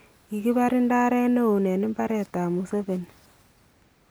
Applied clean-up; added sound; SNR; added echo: none; none; none; none.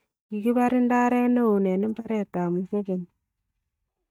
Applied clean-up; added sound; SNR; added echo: neural mask model DeepFilterNet 3.